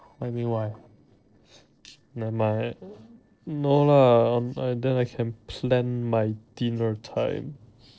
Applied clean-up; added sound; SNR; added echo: neural separator model SepFormer DNS4.